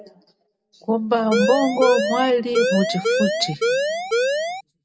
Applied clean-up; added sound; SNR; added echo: none; Siren; -2 dB; reverberation time 1.8 s.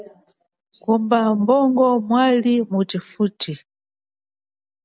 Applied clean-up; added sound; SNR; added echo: none; none; none; none.